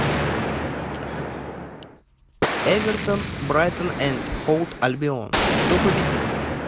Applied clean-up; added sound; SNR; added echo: none; Explosion; -1 dB; none.